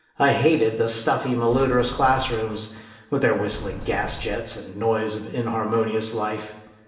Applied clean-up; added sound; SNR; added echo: none; Sliding door; 12 dB; reverberation time 1.1 s.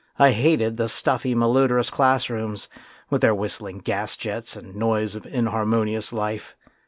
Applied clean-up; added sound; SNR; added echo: none; none; none; none.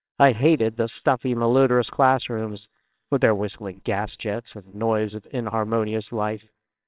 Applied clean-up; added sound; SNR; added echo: neural separator model SepFormer WHAMR!.